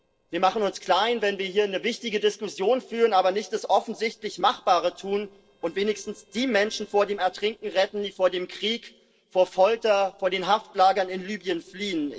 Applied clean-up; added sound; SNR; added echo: neural separator model SepFormer DNS4.